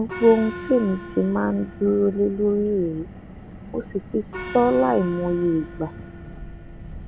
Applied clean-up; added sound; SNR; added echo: none; Gong + Car; 13 dB; none.